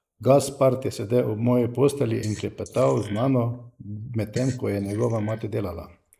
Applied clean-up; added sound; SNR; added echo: neural mask model Resemble Enhance denoiser.